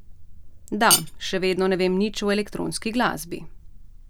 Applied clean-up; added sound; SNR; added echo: none; Cutlery, silverware; 4 dB; none.